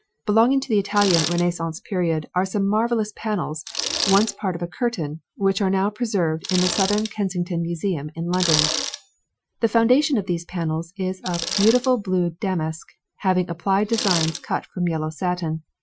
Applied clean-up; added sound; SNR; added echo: classical method Wiener filter.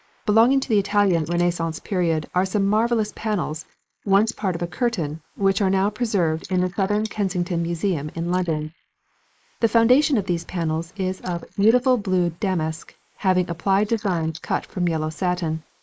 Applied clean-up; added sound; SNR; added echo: neural mask model Resemble Enhance denoiser.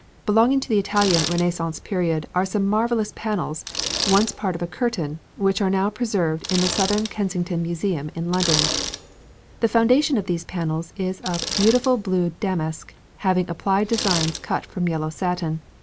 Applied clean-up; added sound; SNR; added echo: none; Bicycle; 9 dB; none.